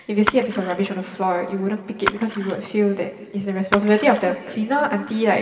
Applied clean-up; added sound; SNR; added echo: none; Splash, splatter; 10 dB; reverberation time 2.0 s.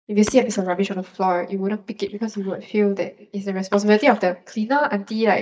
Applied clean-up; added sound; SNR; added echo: neural mask model DeepFilterNet 3.